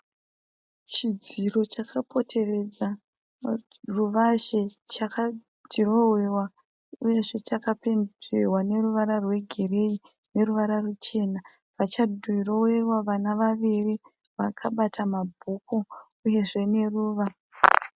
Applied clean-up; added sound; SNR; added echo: none; none; none; none.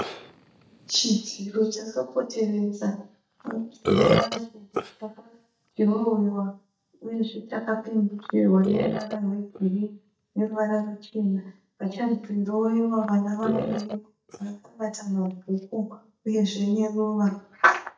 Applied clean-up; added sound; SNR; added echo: neural mask model DeepFilterNet 3.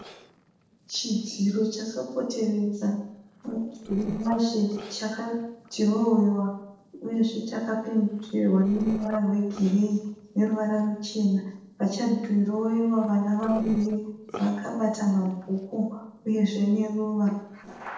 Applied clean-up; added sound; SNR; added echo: neural separator model SepFormer DNS4.